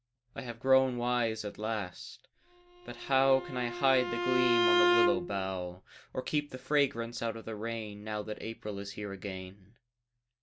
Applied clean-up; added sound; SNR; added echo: none; Bowed string instrument; -1 dB; none.